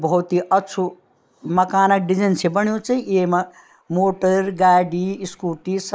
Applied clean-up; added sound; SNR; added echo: neural mask model Resemble Enhance denoiser.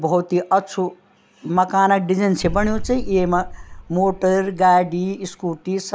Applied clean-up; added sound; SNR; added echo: none; Boom; 11 dB; none.